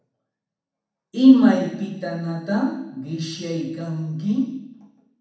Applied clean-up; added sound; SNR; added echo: none; none; none; reverberation time 0.7 s.